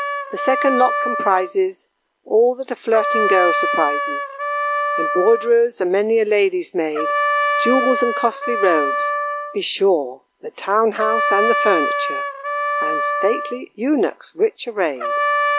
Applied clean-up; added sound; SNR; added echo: none; Trumpet; 2 dB; none.